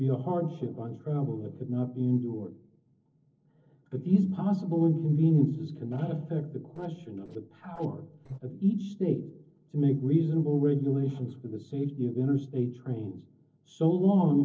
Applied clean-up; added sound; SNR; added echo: neural separator model SepFormer DNS4.